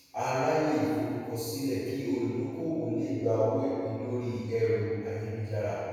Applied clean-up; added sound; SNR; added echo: none; none; none; reverberation time 2.2 s.